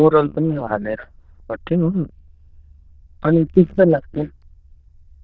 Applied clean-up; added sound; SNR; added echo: neural diffusion model UNIVERSE++.